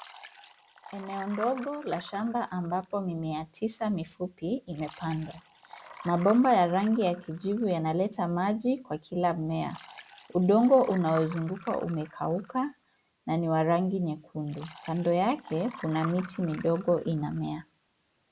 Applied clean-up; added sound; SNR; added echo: none; Liquid; 19 dB; none.